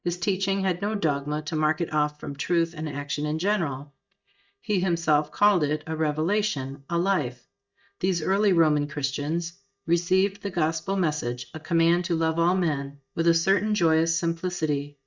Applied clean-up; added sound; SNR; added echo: neural mask model DeepFilterNet 3.